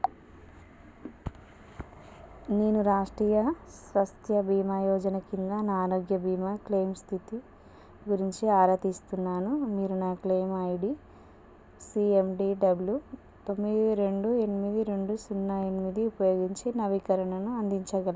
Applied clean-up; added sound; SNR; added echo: none; none; none; none.